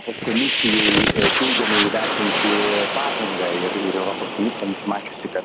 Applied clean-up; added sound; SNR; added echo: none; Fire; -2 dB; none.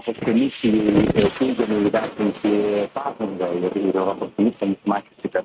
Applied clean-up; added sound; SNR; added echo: neural mask model RNNoise.